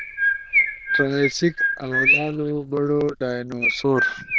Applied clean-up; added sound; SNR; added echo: neural diffusion model UNIVERSE++.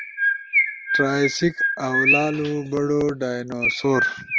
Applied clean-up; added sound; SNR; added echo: none; Chirp, tweet; 0 dB; none.